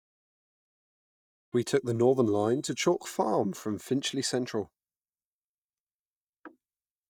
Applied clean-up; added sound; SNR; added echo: neural mask model DeepFilterNet 3.